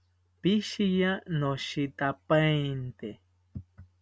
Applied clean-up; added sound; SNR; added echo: none; none; none; none.